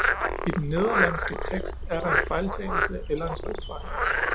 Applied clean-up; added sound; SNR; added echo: none; Frog; -3 dB; none.